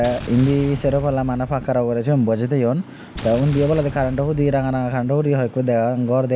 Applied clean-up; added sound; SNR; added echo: none; Explosion; 16 dB; none.